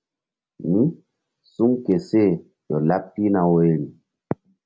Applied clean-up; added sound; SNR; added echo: none; none; none; none.